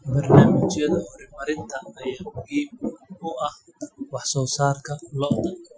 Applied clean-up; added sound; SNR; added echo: classical method Wiener filter.